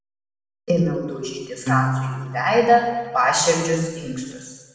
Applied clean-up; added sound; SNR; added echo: none; Acoustic guitar; 6 dB; reverberation time 1.1 s.